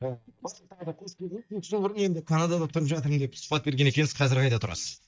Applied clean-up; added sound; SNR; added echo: neural mask model DeepFilterNet 3.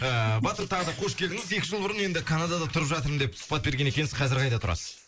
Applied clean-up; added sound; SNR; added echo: neural mask model Resemble Enhance denoiser.